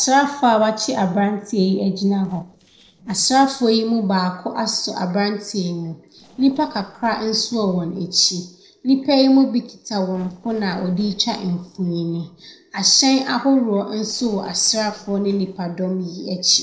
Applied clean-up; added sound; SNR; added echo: neural separator model SepFormer DNS4.